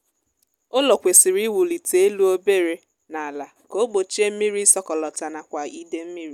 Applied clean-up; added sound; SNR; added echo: none; none; none; none.